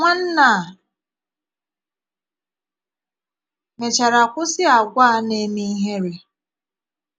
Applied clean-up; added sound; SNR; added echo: none; none; none; none.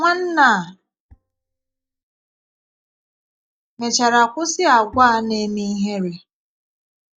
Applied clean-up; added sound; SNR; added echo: neural mask model DeepFilterNet 3.